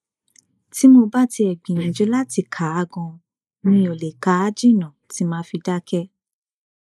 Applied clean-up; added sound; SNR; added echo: neural mask model Resemble Enhance denoiser.